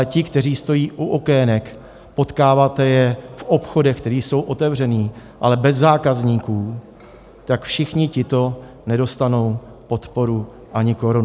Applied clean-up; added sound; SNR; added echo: none; none; none; none.